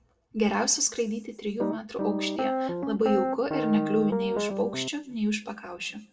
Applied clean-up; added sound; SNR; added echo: none; Piano; 1 dB; reverberation time 0.7 s.